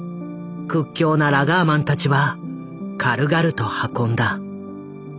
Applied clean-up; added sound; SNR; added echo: none; none; none; none.